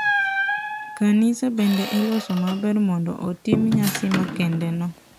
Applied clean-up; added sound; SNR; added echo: none; Squeak; 5 dB; none.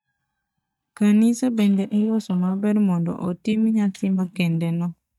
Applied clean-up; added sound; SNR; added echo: neural mask model DeepFilterNet 3.